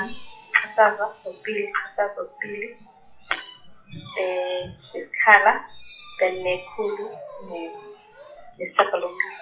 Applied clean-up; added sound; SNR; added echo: classical method WPE with log-MMSE.